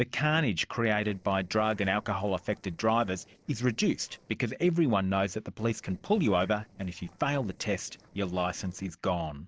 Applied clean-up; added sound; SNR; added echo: neural separator model SepFormer DNS4.